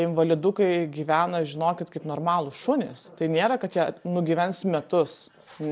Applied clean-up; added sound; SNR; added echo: none; none; none; none.